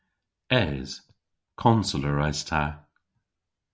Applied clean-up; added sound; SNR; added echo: none; none; none; none.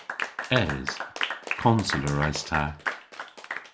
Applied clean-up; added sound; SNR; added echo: none; Applause / Clapping; 5 dB; none.